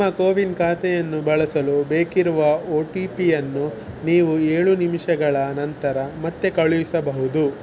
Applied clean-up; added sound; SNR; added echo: none; none; none; none.